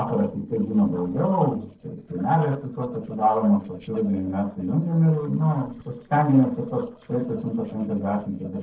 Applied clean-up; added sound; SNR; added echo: neural separator model SepFormer DNS4.